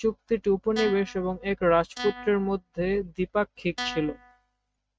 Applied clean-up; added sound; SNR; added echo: neural mask model RNNoise.